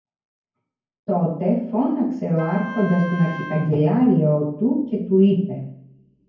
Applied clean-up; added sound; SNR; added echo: none; Wind instrument, woodwind instrument; 15 dB; reverberation time 0.9 s.